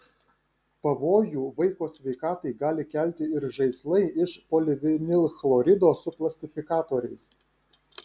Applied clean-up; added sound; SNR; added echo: none; none; none; none.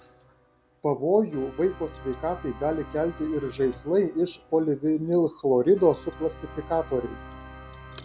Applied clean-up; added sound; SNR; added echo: none; Organ; 18 dB; none.